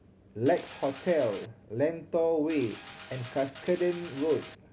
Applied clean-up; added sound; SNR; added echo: none; Mechanisms; 13 dB; none.